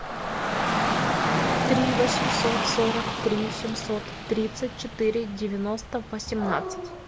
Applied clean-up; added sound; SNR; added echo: none; Rain / Dog; -1 dB; none.